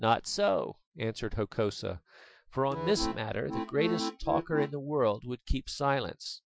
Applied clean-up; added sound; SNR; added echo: classical method Wiener filter.